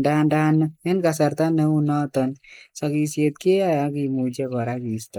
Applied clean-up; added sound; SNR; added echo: neural mask model Resemble Enhance denoiser.